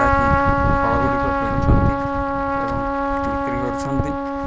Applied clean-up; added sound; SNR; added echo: none; Trumpet; -2 dB; none.